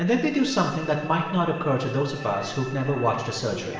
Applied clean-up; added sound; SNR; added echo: none; Organ; 16 dB; reverberation time 0.9 s.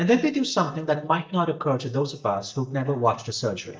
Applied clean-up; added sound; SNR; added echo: neural mask model DeepFilterNet 3.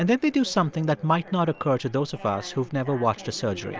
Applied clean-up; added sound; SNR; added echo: none; none; none; none.